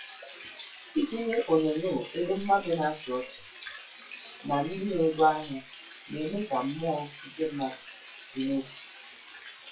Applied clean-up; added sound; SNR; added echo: classical method WPE with log-MMSE.